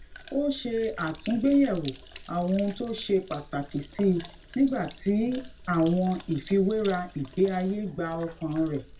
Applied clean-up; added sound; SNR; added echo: none; Sink (filling or washing); 18 dB; reverberation time 0.1 s.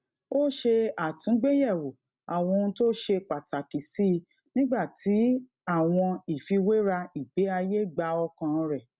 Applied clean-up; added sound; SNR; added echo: none; none; none; none.